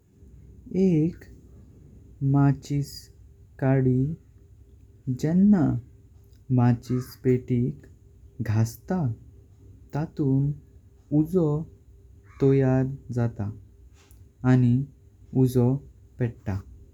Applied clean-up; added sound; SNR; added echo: none; none; none; none.